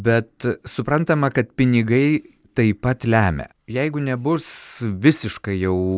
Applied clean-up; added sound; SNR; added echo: none; none; none; none.